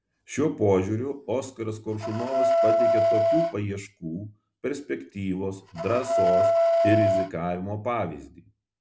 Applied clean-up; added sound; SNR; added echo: none; Wind instrument, woodwind instrument; -5 dB; none.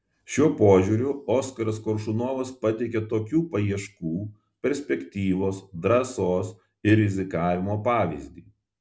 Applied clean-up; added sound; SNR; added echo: none; none; none; none.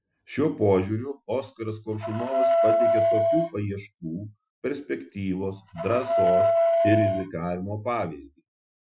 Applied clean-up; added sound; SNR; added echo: classical method Wiener filter.